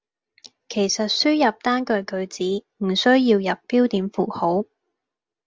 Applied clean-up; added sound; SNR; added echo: none; none; none; none.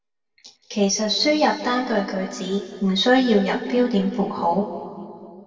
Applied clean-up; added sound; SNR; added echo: none; none; none; reverberation time 2.2 s.